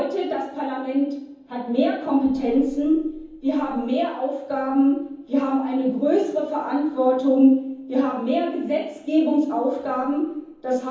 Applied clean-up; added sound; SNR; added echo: none; none; none; reverberation time 0.9 s.